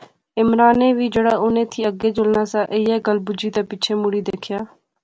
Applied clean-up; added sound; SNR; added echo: none; none; none; none.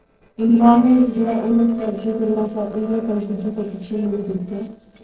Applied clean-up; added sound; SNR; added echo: neural separator model SepFormer DNS4.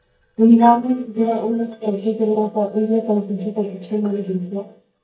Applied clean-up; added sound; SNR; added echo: neural mask model DeepFilterNet 3.